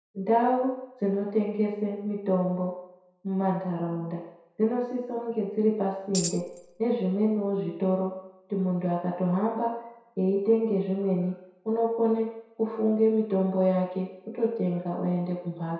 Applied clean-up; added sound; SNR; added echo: none; Tambourine; 8 dB; reverberation time 0.7 s.